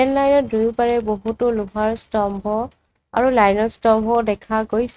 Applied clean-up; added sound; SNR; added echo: neural mask model RNNoise.